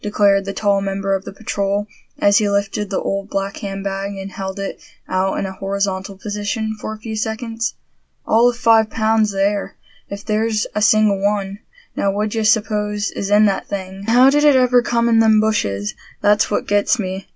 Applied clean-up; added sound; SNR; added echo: none; none; none; none.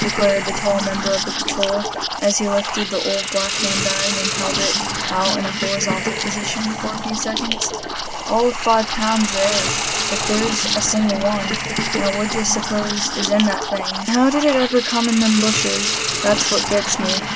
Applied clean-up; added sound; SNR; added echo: none; Liquid + Hiss; 1 dB; none.